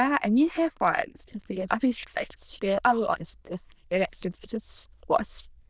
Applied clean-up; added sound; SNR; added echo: neural diffusion model UNIVERSE++.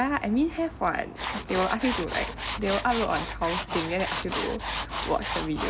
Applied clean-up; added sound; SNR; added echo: none; Tools; 6 dB; none.